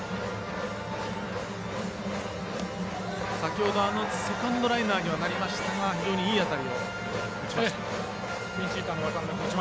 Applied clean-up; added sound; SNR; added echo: none; none; none; none.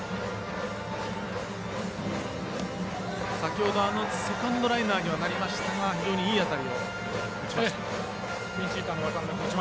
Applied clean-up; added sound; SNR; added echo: none; Acoustic guitar; 20 dB; none.